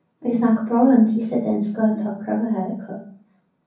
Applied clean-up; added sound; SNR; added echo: none; none; none; reverberation time 0.6 s.